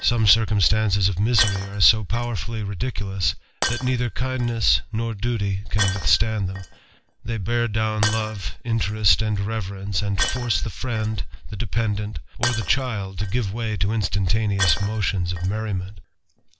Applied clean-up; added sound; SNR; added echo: none; Shatter; 13 dB; none.